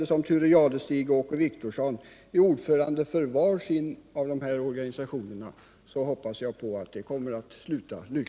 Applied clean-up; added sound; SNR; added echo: none; none; none; none.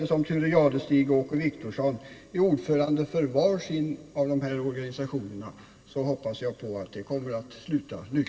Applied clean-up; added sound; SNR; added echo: none; none; none; reverberation time 2.2 s.